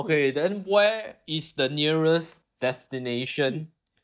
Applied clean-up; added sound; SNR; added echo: neural mask model DeepFilterNet 3.